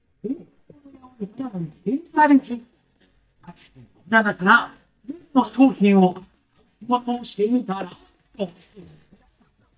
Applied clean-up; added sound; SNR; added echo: neural mask model DeepFilterNet 3.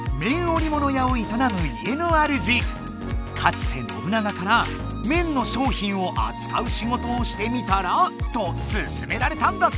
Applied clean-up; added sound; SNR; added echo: none; none; none; none.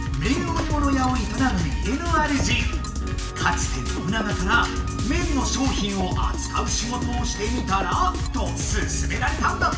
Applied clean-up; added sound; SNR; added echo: none; Drum kit; 4 dB; reverberation time 0.7 s.